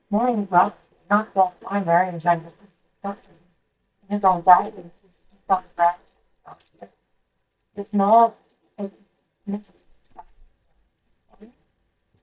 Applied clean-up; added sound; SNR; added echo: neural mask model DeepFilterNet 3.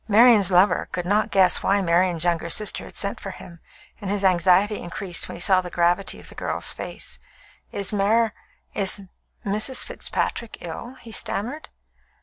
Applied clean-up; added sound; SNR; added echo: none; none; none; none.